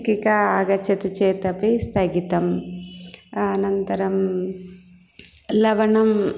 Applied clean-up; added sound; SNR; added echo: none; none; none; none.